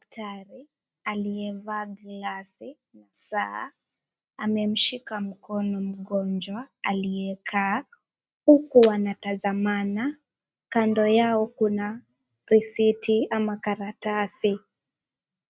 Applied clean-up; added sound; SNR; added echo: neural mask model RNNoise.